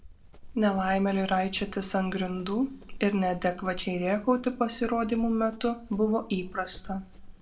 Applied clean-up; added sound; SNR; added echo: none; Run; 16 dB; reverberation time 0.6 s.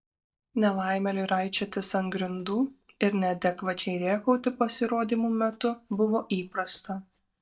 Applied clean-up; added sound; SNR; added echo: neural mask model DeepFilterNet 3.